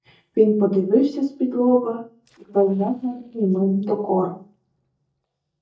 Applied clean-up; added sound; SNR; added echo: neural mask model DeepFilterNet 3.